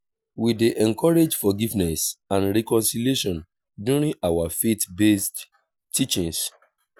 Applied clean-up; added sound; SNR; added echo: none; none; none; none.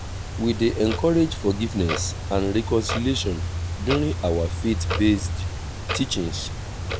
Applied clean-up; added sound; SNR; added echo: none; Clock; 4 dB; none.